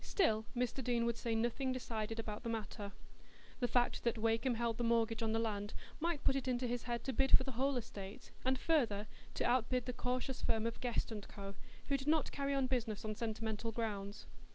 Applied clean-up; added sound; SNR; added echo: none; none; none; none.